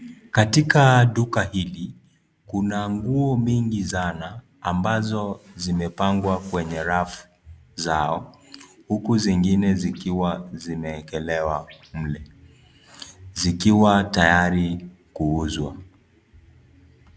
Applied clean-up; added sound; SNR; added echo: none; none; none; none.